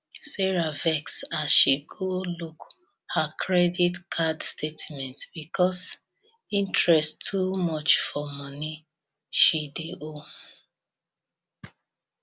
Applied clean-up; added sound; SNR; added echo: none; none; none; none.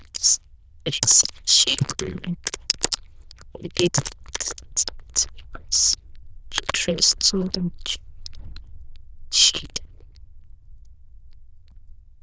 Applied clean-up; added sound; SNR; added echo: neural diffusion model UNIVERSE++.